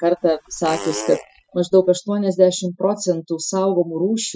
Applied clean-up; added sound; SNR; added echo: classical method spectral subtraction.